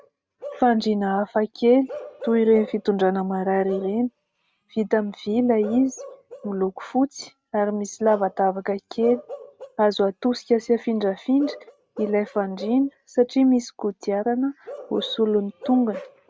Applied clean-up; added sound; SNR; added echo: neural mask model RNNoise.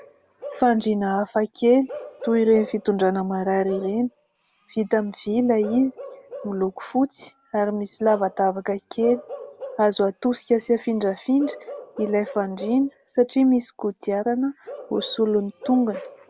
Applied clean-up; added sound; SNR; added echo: none; Bark / Livestock, farm animals, working animals; 17 dB; none.